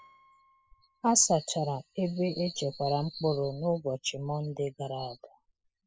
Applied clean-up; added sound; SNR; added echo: classical method spectral subtraction.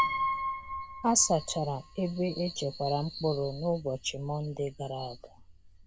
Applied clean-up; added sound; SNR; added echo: none; Piano; 7 dB; none.